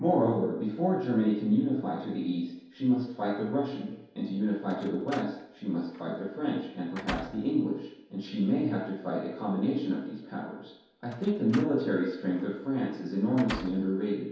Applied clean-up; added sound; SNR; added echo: none; Slam; 15 dB; reverberation time 0.8 s.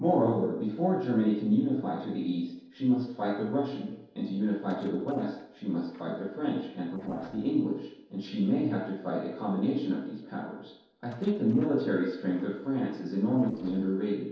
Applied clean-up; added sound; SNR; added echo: neural separator model SepFormer DNS4.